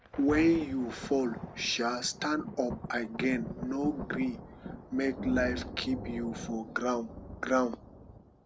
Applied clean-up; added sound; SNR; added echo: none; Thunder; 10 dB; none.